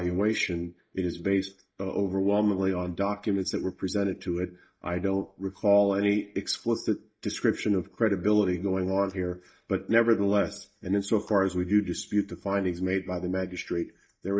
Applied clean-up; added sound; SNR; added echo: neural mask model DeepFilterNet 3.